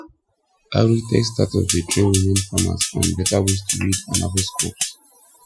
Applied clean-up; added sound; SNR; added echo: classical method Wiener filter.